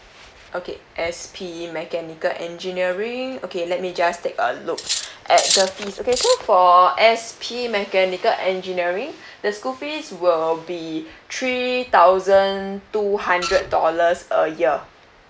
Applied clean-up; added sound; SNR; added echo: none; Printer + Cutlery, silverware; 5 dB; none.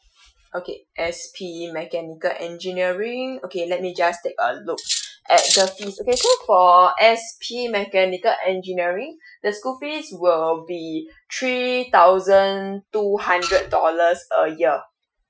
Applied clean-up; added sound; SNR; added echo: classical method Wiener filter.